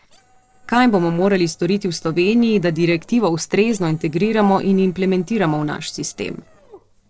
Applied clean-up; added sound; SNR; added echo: neural separator model SepFormer DNS4.